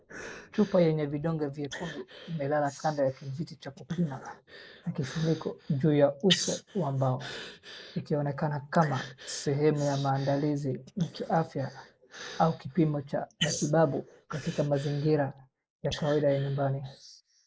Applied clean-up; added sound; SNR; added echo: neural mask model Resemble Enhance denoiser.